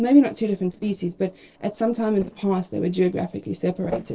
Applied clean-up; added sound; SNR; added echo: neural separator model SepFormer DNS4.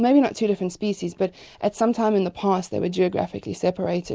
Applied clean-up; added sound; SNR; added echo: none; none; none; none.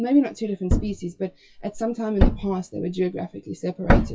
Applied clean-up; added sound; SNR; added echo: classical method WPE with log-MMSE.